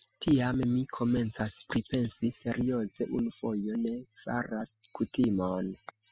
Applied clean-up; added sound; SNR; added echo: classical method spectral subtraction.